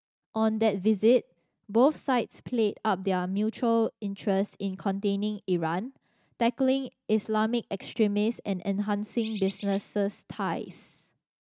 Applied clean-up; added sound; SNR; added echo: neural mask model RNNoise.